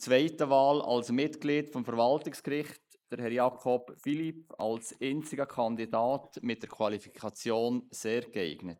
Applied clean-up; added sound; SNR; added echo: neural mask model Resemble Enhance denoiser.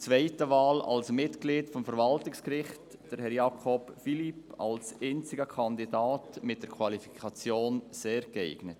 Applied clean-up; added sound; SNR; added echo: none; none; none; none.